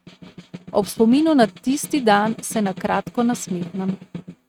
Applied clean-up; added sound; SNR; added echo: neural mask model RNNoise.